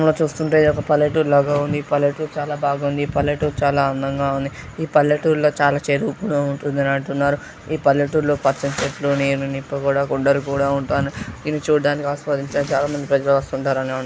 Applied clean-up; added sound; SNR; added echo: none; none; none; none.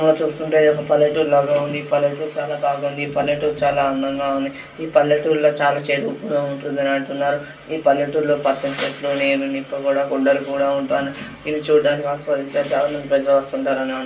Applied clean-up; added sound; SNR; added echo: none; none; none; reverberation time 0.3 s.